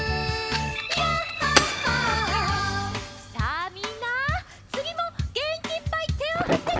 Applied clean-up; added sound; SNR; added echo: none; Fire; 6 dB; none.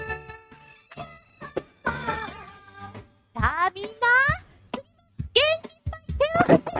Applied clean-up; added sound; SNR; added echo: neural mask model RNNoise.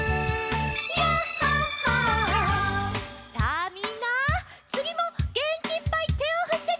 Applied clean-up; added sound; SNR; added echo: none; none; none; none.